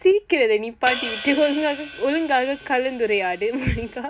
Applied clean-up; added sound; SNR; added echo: none; Hi-hat; 13 dB; none.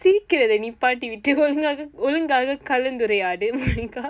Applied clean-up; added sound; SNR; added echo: none; none; none; none.